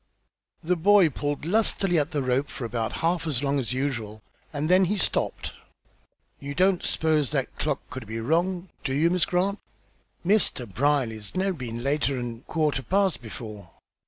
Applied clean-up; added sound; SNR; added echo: none; none; none; none.